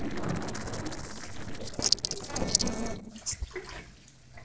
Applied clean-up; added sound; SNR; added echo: neural separator model SepFormer DNS4.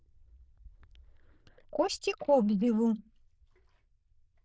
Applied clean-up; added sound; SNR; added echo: neural diffusion model UNIVERSE++.